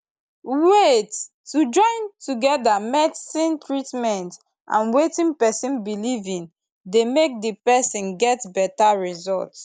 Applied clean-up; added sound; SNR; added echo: none; none; none; none.